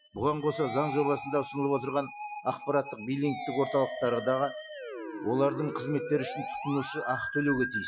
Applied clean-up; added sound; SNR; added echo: classical method Wiener filter.